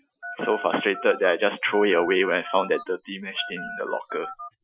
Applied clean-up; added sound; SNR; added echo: classical method Wiener filter.